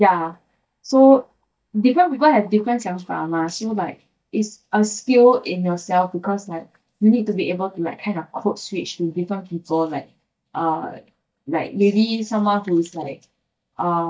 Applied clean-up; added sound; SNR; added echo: neural mask model DeepFilterNet 3.